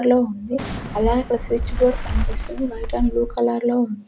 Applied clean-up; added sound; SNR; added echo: none; Fireworks; 4 dB; none.